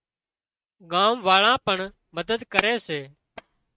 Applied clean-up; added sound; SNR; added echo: neural mask model RNNoise.